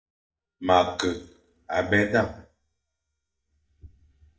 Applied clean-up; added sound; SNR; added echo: neural mask model DeepFilterNet 3.